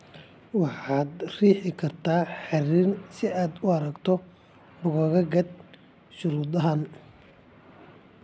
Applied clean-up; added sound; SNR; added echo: none; none; none; none.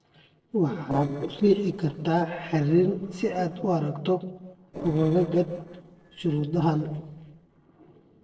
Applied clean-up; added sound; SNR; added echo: neural separator model SepFormer DNS4.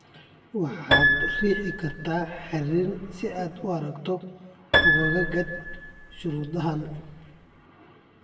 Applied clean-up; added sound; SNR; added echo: none; Piano; -3 dB; reverberation time 1.1 s.